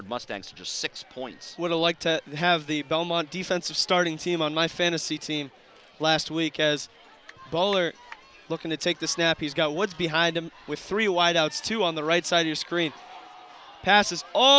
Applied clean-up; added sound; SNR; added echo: none; none; none; none.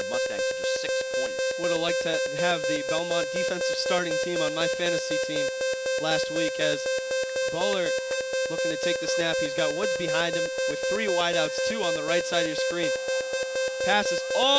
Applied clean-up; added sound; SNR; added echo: none; Alarm; -3 dB; none.